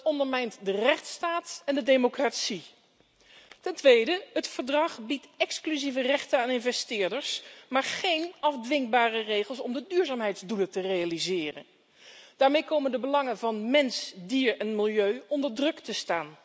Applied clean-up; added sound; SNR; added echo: none; none; none; none.